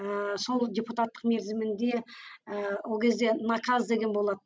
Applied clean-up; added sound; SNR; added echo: none; none; none; none.